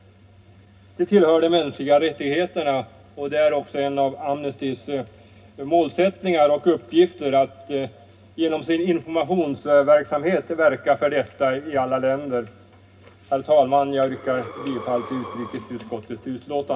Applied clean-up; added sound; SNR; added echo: none; Breathing; 16 dB; reverberation time 0.4 s.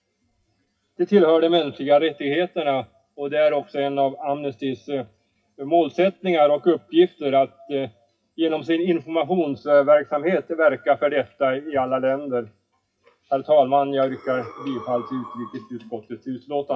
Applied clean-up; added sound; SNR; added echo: classical method WPE with log-MMSE.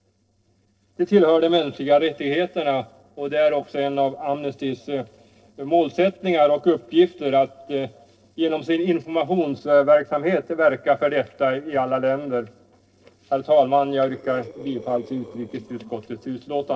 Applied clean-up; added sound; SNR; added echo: neural separator model SepFormer DNS4.